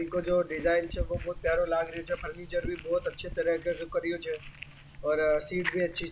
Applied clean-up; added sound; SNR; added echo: none; Fire; 17 dB; none.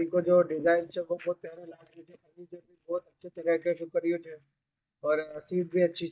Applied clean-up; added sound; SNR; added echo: neural mask model DeepFilterNet 3.